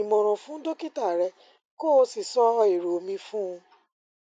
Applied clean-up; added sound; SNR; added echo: none; none; none; none.